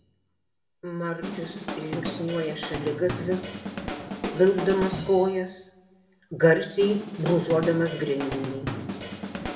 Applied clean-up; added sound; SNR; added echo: none; Drum kit; 8 dB; reverberation time 0.7 s.